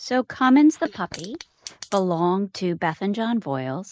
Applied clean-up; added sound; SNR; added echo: neural mask model Resemble Enhance denoiser.